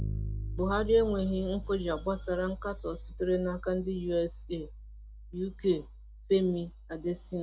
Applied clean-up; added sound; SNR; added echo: none; Bass guitar; 9 dB; none.